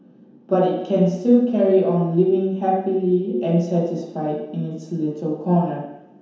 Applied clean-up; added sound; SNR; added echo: none; none; none; reverberation time 0.9 s.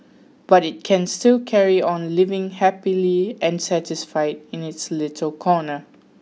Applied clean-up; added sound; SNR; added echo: none; none; none; none.